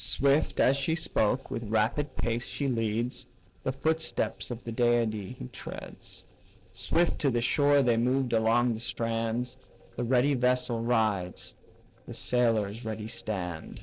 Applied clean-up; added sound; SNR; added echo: neural separator model SepFormer DNS4.